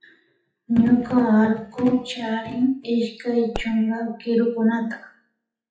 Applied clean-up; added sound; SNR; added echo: classical method WPE with log-MMSE.